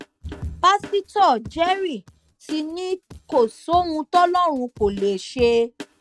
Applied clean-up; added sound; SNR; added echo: neural mask model RNNoise.